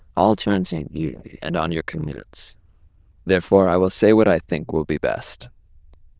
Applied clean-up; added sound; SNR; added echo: neural diffusion model UNIVERSE++.